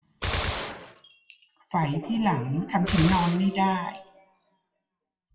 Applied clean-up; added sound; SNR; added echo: classical method WPE with log-MMSE.